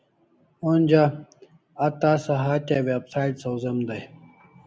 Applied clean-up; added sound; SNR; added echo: none; none; none; none.